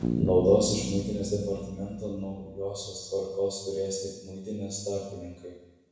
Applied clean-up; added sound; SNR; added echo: none; Bass guitar; 6 dB; reverberation time 1.0 s.